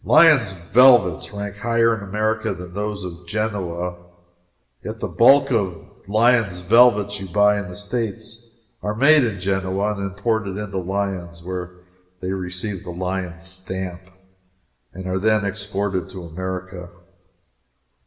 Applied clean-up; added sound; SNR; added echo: none; none; none; reverberation time 0.9 s.